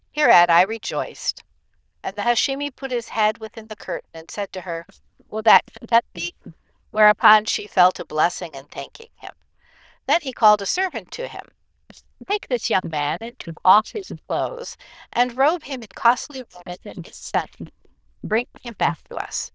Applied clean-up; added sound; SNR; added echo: neural diffusion model UNIVERSE++.